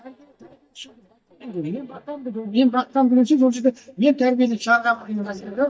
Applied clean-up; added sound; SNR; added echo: neural mask model DeepFilterNet 3.